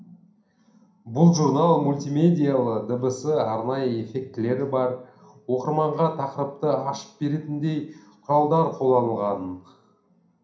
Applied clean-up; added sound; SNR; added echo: none; none; none; reverberation time 0.5 s.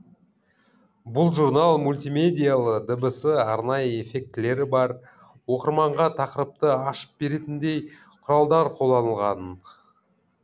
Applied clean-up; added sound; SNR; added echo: none; none; none; none.